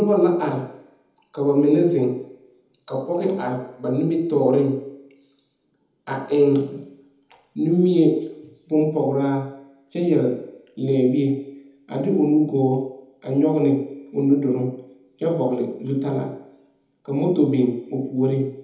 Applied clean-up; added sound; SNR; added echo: none; none; none; reverberation time 1.0 s.